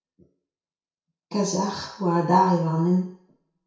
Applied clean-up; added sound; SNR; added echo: none; none; none; reverberation time 0.6 s.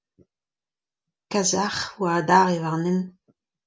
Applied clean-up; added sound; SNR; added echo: none; none; none; none.